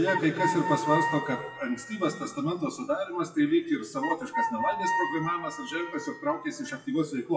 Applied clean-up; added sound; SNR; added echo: classical method WPE with log-MMSE.